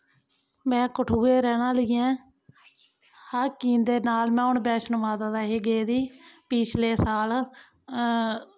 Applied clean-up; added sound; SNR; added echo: none; none; none; none.